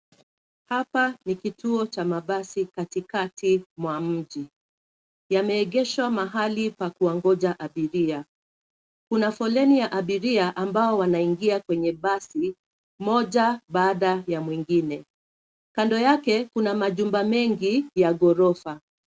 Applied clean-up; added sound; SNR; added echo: none; none; none; none.